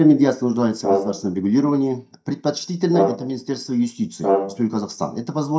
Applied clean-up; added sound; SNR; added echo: neural mask model DeepFilterNet 3.